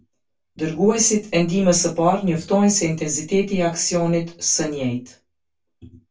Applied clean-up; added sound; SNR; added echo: none; none; none; reverberation time 0.1 s.